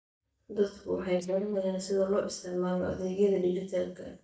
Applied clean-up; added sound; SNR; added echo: neural mask model DeepFilterNet 3.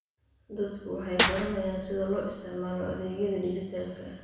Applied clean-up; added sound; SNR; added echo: none; Clapping / Drum kit; 0 dB; reverberation time 1.0 s.